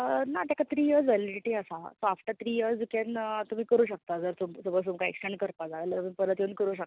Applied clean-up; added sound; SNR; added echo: none; none; none; none.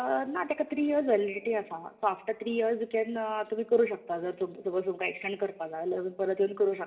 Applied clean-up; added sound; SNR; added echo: none; none; none; reverberation time 2.0 s.